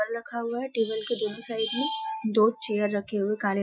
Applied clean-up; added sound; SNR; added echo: classical method Wiener filter.